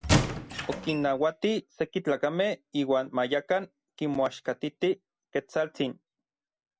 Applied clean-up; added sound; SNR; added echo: none; Squeak / Wood; -1 dB; none.